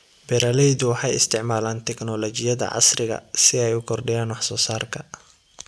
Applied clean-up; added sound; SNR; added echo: none; none; none; none.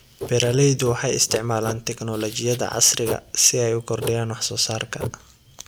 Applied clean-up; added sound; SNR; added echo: none; Writing; 14 dB; none.